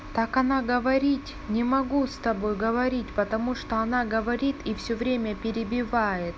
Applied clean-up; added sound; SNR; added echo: none; none; none; none.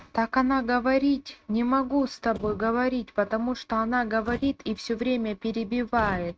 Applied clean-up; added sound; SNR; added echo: neural mask model RNNoise.